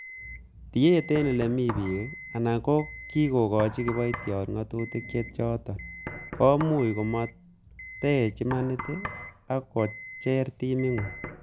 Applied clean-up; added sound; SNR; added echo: none; Knock + Alarm; 14 dB; none.